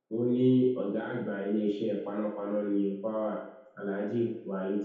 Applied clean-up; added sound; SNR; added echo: none; none; none; reverberation time 0.8 s.